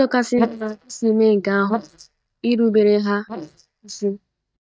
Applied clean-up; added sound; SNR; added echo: neural mask model DeepFilterNet 3.